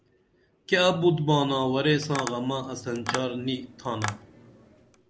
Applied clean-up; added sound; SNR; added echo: none; Tap; 12 dB; none.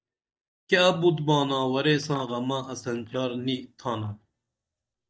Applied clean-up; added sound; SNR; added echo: neural mask model DeepFilterNet 3.